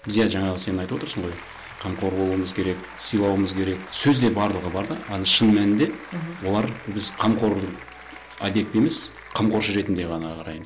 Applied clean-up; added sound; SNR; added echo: none; Applause; 18 dB; none.